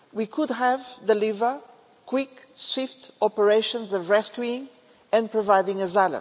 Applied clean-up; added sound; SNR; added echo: none; none; none; none.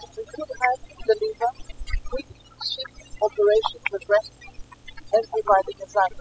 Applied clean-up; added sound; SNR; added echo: classical method spectral subtraction.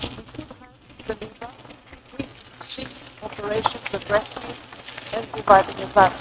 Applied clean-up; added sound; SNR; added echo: neural mask model RNNoise.